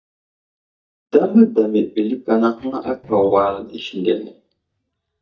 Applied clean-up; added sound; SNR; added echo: neural mask model DeepFilterNet 3.